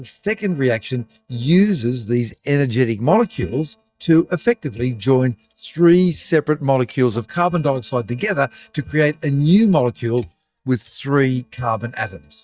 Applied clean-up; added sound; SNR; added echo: neural mask model DeepFilterNet 3.